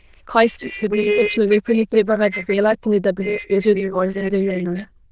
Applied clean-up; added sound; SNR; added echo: neural diffusion model UNIVERSE++.